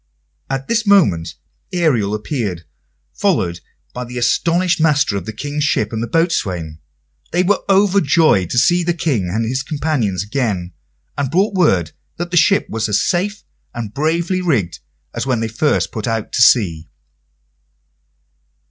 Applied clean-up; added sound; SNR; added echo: none; none; none; none.